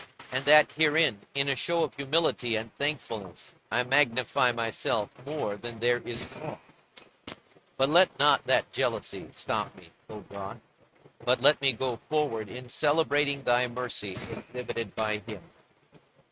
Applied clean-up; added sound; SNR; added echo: neural mask model RNNoise.